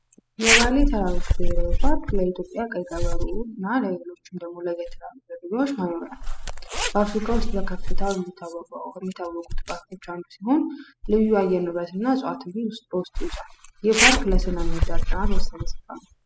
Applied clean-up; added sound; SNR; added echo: classical method spectral subtraction.